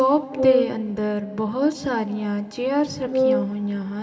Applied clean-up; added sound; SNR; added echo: none; Wind instrument, woodwind instrument; -1 dB; reverberation time 2.4 s.